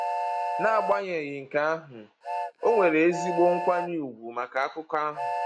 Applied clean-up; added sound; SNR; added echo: none; Train; 5 dB; none.